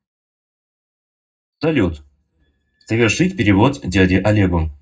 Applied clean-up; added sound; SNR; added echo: neural mask model DeepFilterNet 3.